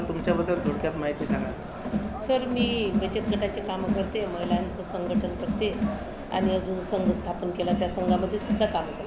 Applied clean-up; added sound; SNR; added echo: none; Crowd; 0 dB; none.